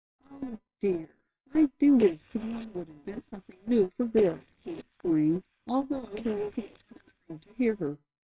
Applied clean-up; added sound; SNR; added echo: neural separator model SepFormer WHAMR!.